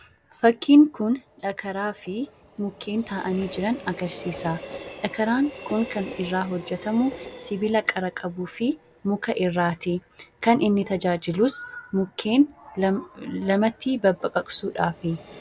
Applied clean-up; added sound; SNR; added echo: none; Train; 19 dB; none.